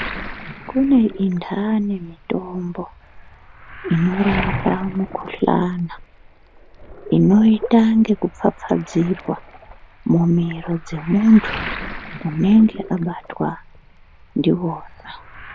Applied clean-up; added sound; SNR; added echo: none; Waves, surf; 13 dB; none.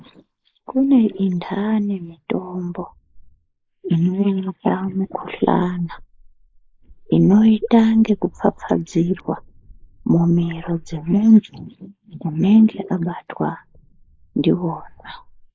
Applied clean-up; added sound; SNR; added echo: neural mask model Resemble Enhance denoiser.